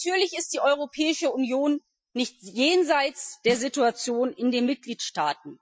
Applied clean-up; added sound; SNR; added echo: classical method Wiener filter.